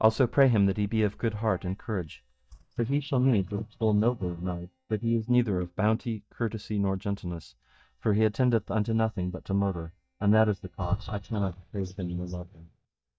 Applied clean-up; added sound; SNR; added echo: neural mask model DeepFilterNet 3.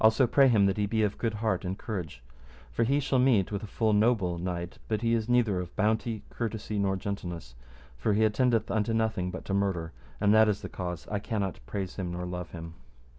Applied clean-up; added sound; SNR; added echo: none; none; none; none.